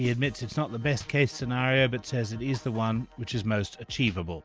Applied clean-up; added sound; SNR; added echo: none; none; none; none.